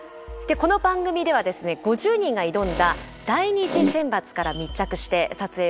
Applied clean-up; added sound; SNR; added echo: none; Fart; 5 dB; none.